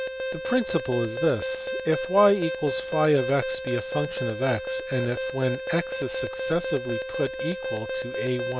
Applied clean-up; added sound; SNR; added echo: none; Alarm; 4 dB; none.